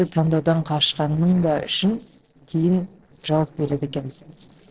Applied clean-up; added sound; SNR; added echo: neural separator model SepFormer DNS4.